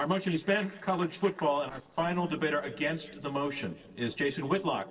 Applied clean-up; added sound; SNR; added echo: neural separator model SepFormer DNS4.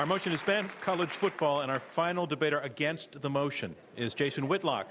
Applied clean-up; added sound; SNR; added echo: none; none; none; none.